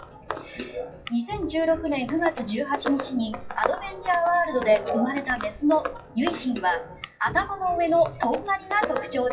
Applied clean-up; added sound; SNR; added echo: classical method WPE with log-MMSE.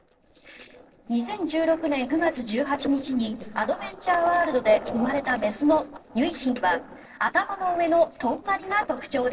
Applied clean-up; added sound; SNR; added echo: neural separator model SepFormer DNS4.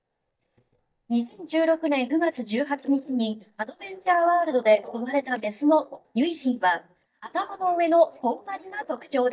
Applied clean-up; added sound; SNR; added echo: neural mask model DeepFilterNet 3.